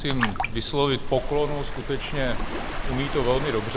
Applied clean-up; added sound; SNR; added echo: none; Waves, surf + Splash, splatter; 2 dB; none.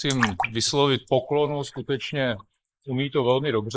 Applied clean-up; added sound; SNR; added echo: neural mask model Resemble Enhance denoiser.